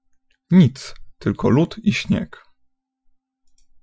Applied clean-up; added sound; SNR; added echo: classical method Wiener filter.